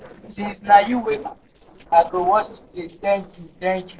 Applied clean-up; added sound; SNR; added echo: neural separator model SepFormer DNS4.